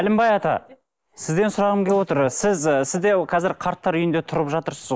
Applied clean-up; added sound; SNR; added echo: neural mask model Resemble Enhance denoiser.